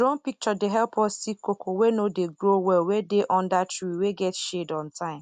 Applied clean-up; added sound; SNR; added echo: none; none; none; none.